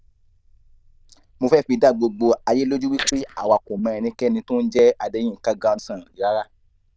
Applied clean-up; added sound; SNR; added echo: neural diffusion model UNIVERSE++.